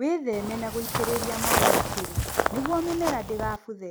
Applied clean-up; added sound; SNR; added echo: none; Walk, footsteps; -2 dB; none.